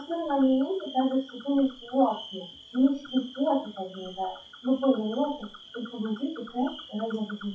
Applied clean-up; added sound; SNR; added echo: classical method WPE with log-MMSE.